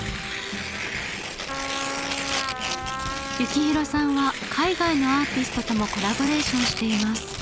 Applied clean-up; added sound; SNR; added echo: none; Tearing + Trumpet; 4 dB; none.